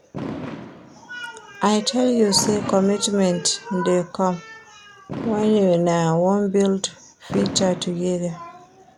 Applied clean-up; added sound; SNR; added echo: none; Fireworks; 13 dB; none.